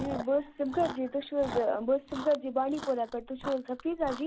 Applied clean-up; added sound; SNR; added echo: none; Chewing, mastication; 13 dB; none.